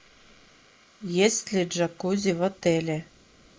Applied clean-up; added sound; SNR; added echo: neural mask model Resemble Enhance denoiser.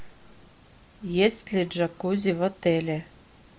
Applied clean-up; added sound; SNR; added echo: none; none; none; none.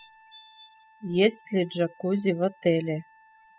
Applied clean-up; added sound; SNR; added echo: classical method spectral subtraction.